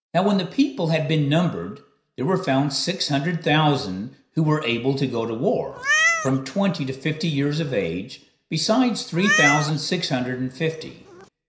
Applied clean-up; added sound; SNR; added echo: none; Meow; 3 dB; reverberation time 0.5 s.